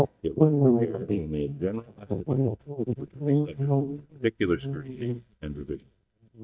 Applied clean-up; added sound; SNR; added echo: neural mask model DeepFilterNet 3.